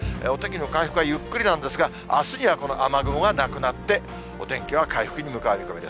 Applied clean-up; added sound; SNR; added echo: none; Bowed string instrument; 13 dB; none.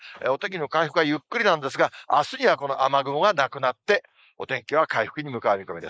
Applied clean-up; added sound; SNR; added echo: neural mask model Resemble Enhance denoiser.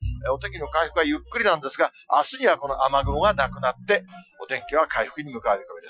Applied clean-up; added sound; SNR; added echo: classical method Wiener filter.